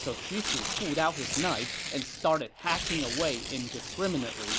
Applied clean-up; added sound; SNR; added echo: none; Tearing; 3 dB; none.